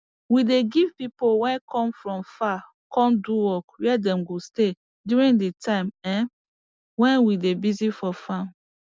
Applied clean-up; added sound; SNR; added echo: none; none; none; none.